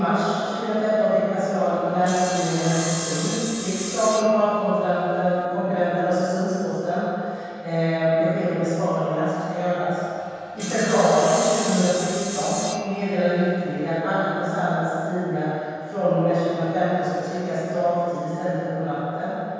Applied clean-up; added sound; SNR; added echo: none; Sawing; 10 dB; reverberation time 2.2 s.